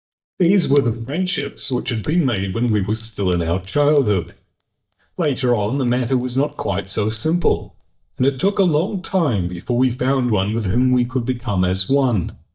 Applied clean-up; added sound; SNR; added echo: neural mask model DeepFilterNet 3.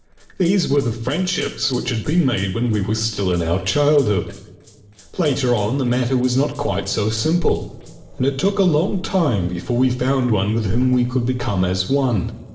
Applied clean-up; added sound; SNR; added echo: neural separator model SepFormer DNS4.